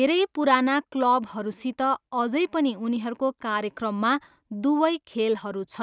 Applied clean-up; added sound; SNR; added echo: none; none; none; none.